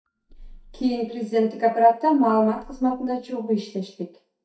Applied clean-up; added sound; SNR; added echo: neural mask model DeepFilterNet 3.